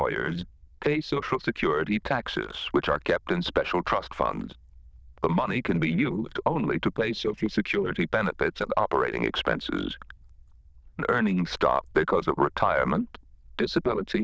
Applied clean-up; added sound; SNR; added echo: neural diffusion model UNIVERSE++.